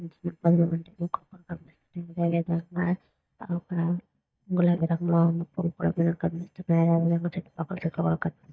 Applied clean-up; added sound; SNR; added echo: neural mask model DeepFilterNet 3.